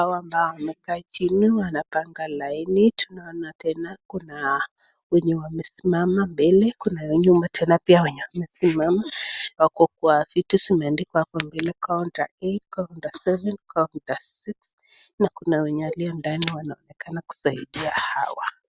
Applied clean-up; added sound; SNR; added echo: none; none; none; none.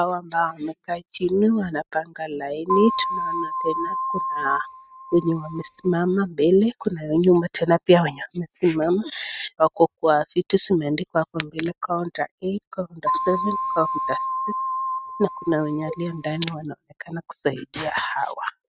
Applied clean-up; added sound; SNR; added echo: neural mask model RNNoise.